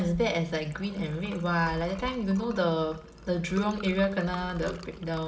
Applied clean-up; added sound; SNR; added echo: none; Liquid; 17 dB; reverberation time 0.7 s.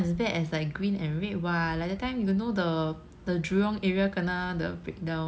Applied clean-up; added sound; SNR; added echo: none; none; none; none.